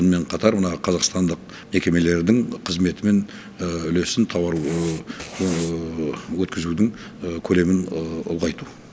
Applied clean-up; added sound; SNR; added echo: none; Writing; 15 dB; none.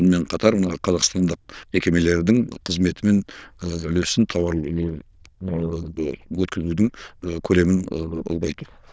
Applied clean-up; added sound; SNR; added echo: neural diffusion model UNIVERSE++.